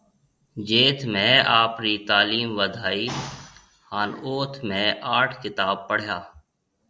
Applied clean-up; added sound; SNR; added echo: none; none; none; none.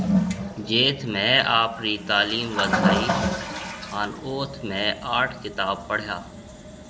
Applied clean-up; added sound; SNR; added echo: none; Toilet flush; 2 dB; none.